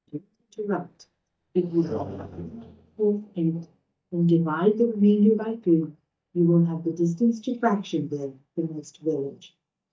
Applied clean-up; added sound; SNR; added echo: neural mask model DeepFilterNet 3.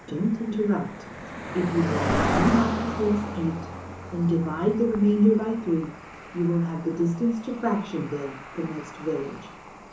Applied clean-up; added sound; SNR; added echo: none; Cricket; 7 dB; reverberation time 0.8 s.